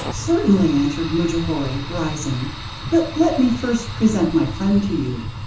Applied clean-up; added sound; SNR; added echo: none; Fire; 10 dB; reverberation time 0.6 s.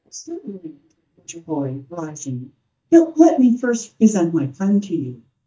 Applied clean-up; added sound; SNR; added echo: neural mask model DeepFilterNet 3.